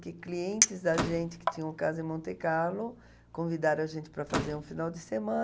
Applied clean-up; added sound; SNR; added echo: none; Chink, clink + Slam / Microwave oven; 1 dB; none.